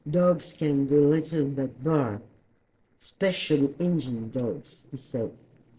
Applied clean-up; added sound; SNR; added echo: neural separator model SepFormer DNS4.